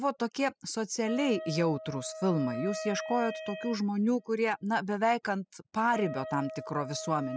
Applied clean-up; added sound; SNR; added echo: classical method spectral subtraction.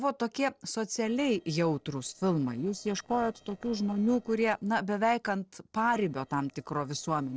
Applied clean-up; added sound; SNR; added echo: neural separator model SepFormer DNS4.